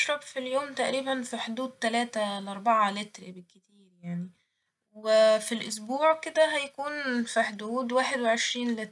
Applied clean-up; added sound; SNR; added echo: none; none; none; none.